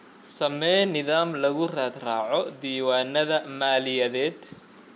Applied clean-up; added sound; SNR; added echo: none; none; none; none.